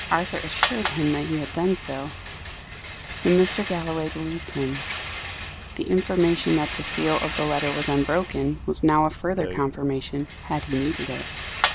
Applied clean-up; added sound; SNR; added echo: none; Rattle; 7 dB; none.